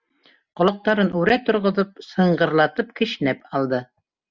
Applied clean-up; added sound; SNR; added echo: none; none; none; none.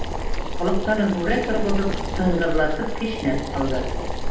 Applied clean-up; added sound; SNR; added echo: none; Boiling; 0 dB; reverberation time 0.8 s.